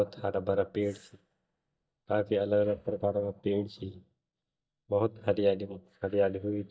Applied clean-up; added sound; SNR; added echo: neural mask model DeepFilterNet 3.